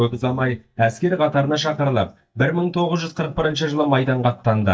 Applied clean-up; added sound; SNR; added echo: neural mask model DeepFilterNet 3.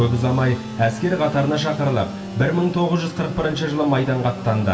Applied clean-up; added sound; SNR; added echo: none; Sawing / Engine; 12 dB; reverberation time 0.8 s.